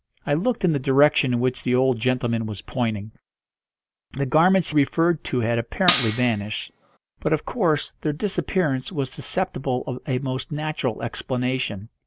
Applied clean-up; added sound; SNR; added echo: none; Cutlery, silverware; 4 dB; none.